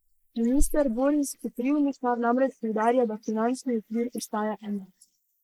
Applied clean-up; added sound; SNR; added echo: neural mask model Resemble Enhance denoiser.